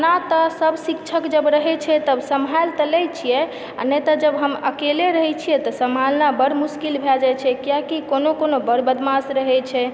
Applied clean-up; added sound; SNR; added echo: none; none; none; none.